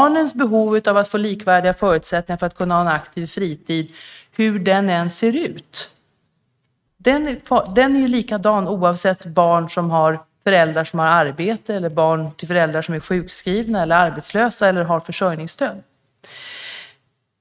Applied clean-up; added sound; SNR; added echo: neural mask model RNNoise.